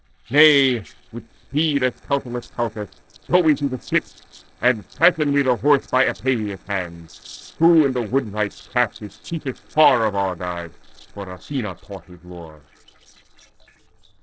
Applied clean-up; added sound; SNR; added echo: neural separator model SepFormer DNS4.